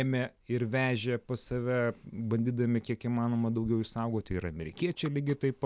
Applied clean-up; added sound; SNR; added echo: none; none; none; none.